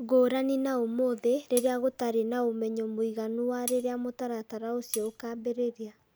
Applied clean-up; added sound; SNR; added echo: none; Cutlery, silverware; 12 dB; none.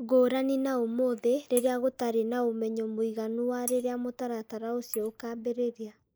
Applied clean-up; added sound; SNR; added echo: neural mask model Resemble Enhance denoiser.